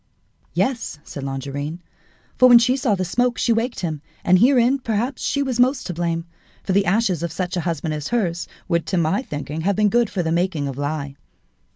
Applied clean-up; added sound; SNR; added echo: none; none; none; none.